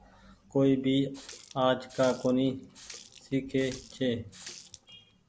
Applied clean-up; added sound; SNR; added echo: none; Water tap, faucet; 19 dB; none.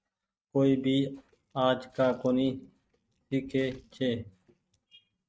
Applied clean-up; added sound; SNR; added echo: neural mask model RNNoise.